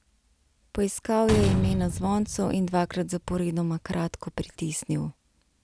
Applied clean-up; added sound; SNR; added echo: none; Slam; 5 dB; none.